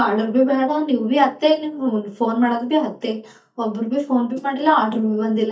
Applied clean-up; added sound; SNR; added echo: neural mask model DeepFilterNet 3.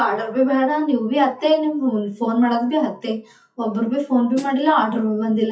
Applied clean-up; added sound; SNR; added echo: classical method WPE with log-MMSE.